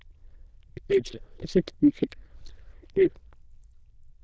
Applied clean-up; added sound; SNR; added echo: neural diffusion model UNIVERSE++.